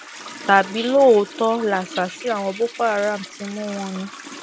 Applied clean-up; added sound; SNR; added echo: none; Toilet flush; 14 dB; none.